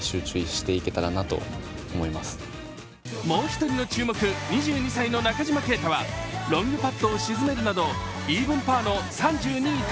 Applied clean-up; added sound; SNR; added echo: none; none; none; none.